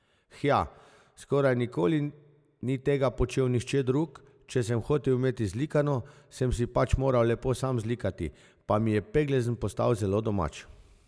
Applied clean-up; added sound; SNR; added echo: none; none; none; none.